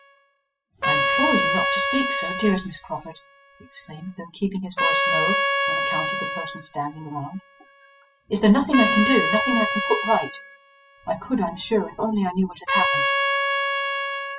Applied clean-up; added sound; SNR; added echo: classical method spectral subtraction.